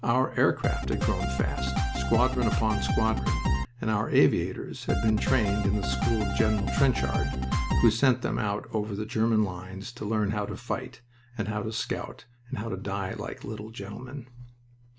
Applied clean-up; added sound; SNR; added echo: none; Drum kit; -1 dB; none.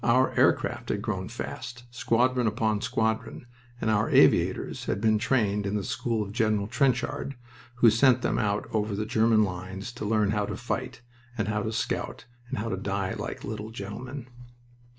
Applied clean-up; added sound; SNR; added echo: none; none; none; none.